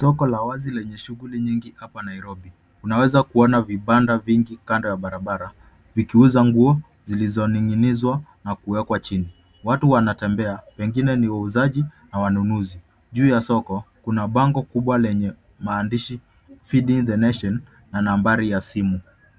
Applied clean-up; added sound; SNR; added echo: none; none; none; none.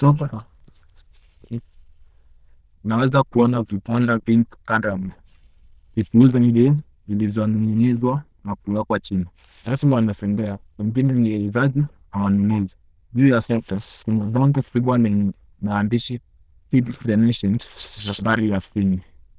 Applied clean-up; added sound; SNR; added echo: neural diffusion model UNIVERSE++.